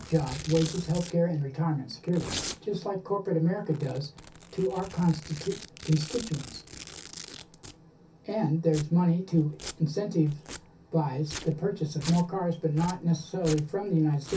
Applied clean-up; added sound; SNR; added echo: none; Domestic sounds, home sounds; 15 dB; reverberation time 0.3 s.